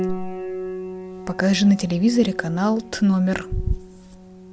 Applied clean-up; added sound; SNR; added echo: none; Piano; 11 dB; none.